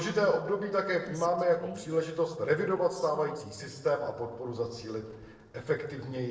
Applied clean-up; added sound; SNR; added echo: neural separator model SepFormer DNS4.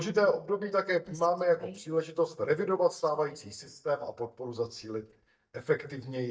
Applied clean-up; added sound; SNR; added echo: neural mask model DeepFilterNet 3.